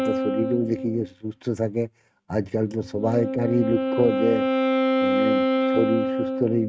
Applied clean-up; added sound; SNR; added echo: neural mask model RNNoise.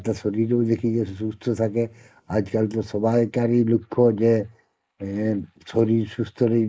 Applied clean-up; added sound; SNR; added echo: neural mask model Resemble Enhance denoiser.